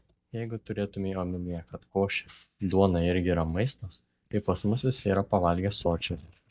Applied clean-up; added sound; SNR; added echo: neural mask model DeepFilterNet 3.